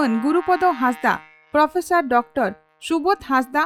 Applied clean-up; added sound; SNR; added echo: classical method log-MMSE.